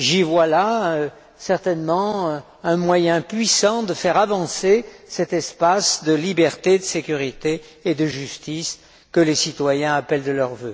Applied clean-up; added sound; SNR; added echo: none; none; none; none.